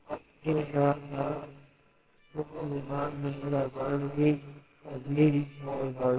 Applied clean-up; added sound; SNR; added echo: neural separator model SepFormer WHAMR!.